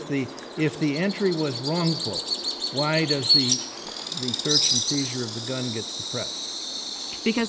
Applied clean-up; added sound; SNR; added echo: none; Bird vocalization, bird call, bird song; 0 dB; none.